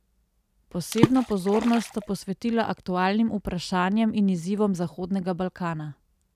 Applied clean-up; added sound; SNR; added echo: none; Water / Splash, splatter; 2 dB; none.